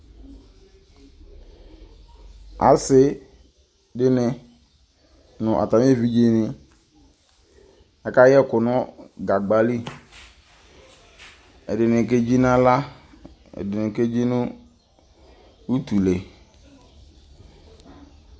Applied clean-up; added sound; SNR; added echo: none; none; none; none.